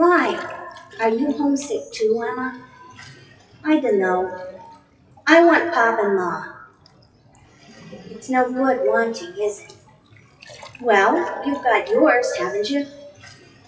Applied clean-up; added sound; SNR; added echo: classical method WPE with log-MMSE.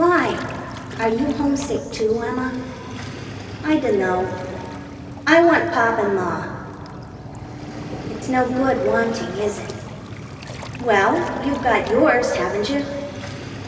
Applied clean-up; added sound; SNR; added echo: none; Waves, surf; 11 dB; reverberation time 2.5 s.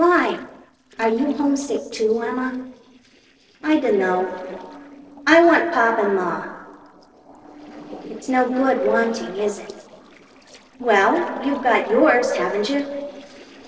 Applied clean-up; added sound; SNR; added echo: neural separator model SepFormer DNS4.